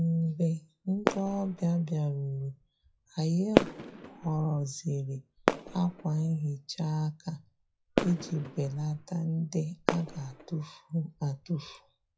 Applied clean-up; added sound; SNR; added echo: classical method WPE with log-MMSE.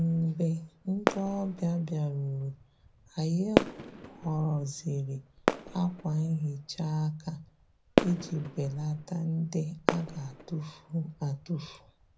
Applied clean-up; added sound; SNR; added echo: none; Fireworks; 3 dB; reverberation time 0.4 s.